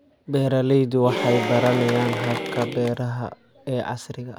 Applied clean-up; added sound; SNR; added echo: none; Applause / Cheering; 6 dB; none.